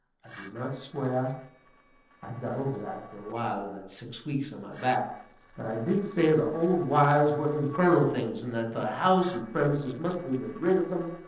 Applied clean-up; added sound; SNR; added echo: neural separator model SepFormer DNS4.